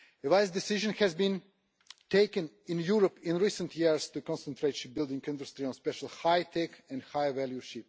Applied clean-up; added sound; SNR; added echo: none; none; none; none.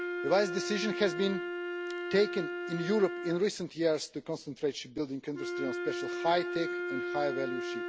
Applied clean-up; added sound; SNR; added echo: none; Wind instrument, woodwind instrument; 4 dB; none.